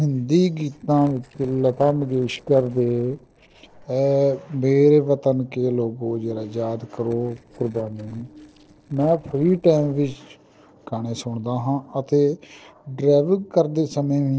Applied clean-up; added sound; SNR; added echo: neural separator model SepFormer DNS4.